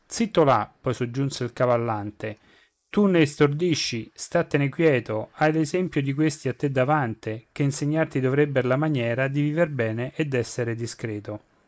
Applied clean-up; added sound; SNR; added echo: neural mask model Resemble Enhance denoiser.